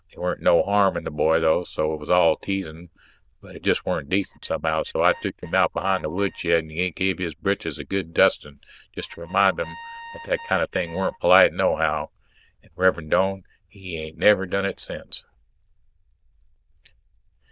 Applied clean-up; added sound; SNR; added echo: neural diffusion model UNIVERSE++.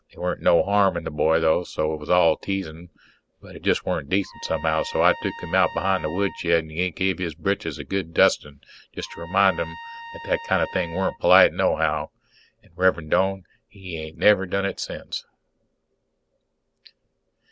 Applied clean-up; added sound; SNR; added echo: none; Trumpet; 16 dB; none.